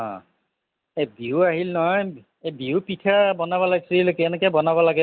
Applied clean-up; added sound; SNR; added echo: none; none; none; none.